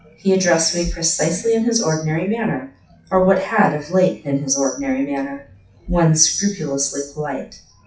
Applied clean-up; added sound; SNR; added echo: classical method WPE with log-MMSE.